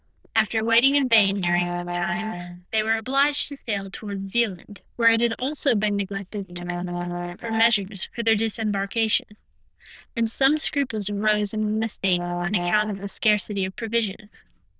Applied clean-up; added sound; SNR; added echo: neural diffusion model UNIVERSE++.